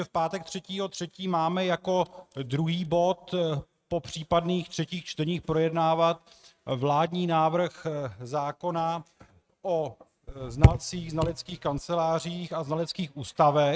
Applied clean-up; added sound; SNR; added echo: neural mask model RNNoise.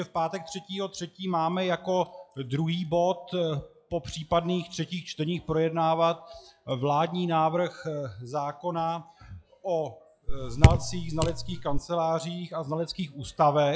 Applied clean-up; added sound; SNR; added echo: classical method log-MMSE.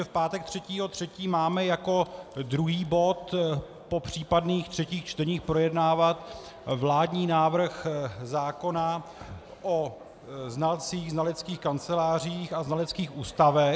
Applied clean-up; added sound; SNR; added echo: none; none; none; none.